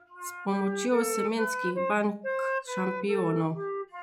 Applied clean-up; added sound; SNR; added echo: classical method log-MMSE.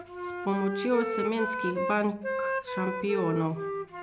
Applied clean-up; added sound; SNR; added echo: none; Wind instrument, woodwind instrument; 3 dB; none.